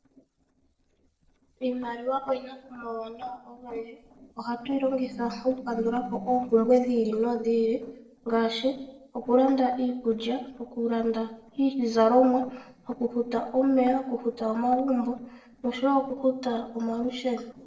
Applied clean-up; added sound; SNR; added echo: neural separator model SepFormer DNS4.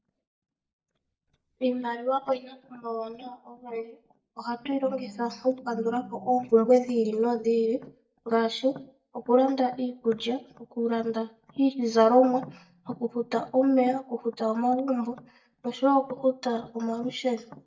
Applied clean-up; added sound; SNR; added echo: neural mask model DeepFilterNet 3.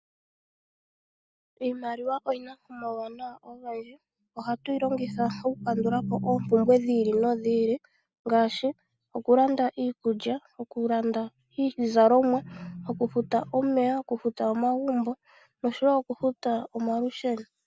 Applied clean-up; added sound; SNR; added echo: none; none; none; none.